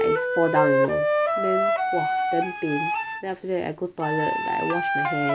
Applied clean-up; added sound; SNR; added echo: none; Wind instrument, woodwind instrument; -3 dB; none.